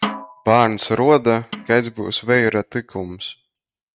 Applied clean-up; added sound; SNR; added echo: neural mask model RNNoise.